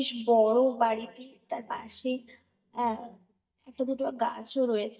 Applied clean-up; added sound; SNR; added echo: neural mask model DeepFilterNet 3.